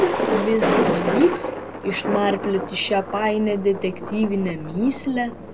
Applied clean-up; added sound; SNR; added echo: none; Thunder; 3 dB; none.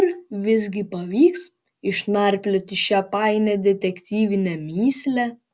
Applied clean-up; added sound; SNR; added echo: none; none; none; none.